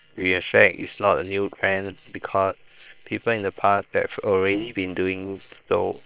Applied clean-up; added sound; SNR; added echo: neural separator model SepFormer WHAM!.